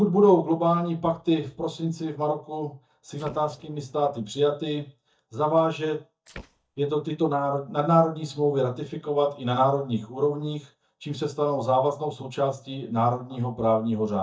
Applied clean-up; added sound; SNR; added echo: neural mask model DeepFilterNet 3.